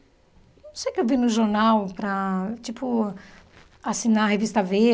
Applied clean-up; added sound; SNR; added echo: none; none; none; none.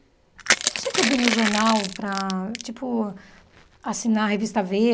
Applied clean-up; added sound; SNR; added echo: none; Crushing; 2 dB; none.